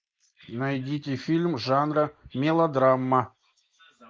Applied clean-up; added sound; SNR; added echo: neural mask model Resemble Enhance denoiser.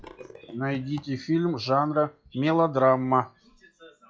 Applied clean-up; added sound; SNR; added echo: classical method log-MMSE.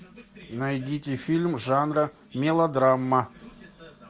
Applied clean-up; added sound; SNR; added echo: none; none; none; none.